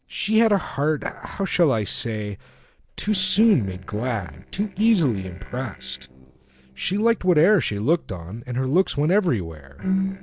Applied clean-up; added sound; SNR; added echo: neural separator model SepFormer DNS4.